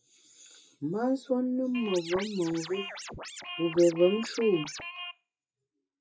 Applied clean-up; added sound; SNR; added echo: classical method WPE with log-MMSE.